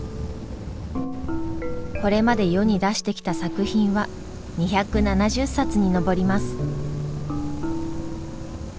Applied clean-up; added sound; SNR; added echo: none; Fire; 11 dB; none.